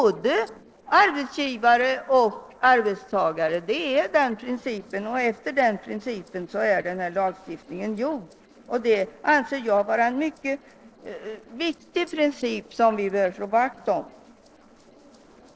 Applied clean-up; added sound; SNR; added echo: neural separator model SepFormer DNS4.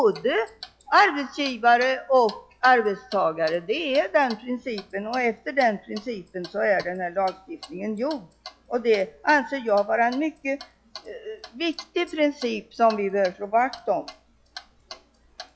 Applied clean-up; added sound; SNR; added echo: classical method log-MMSE.